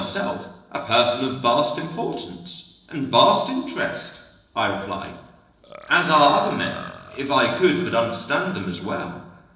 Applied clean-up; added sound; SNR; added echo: neural separator model SepFormer DNS4.